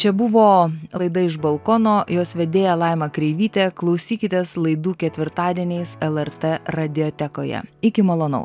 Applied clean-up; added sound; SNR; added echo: none; none; none; none.